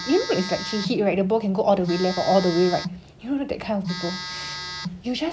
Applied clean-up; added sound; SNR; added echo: none; Telephone; 10 dB; none.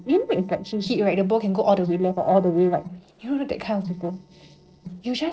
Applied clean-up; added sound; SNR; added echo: neural separator model SepFormer DNS4.